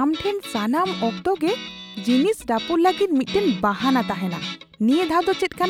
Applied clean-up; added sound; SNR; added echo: none; Guitar; 12 dB; none.